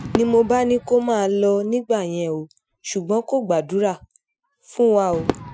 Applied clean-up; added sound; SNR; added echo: classical method Wiener filter.